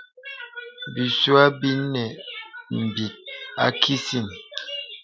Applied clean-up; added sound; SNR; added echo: none; none; none; none.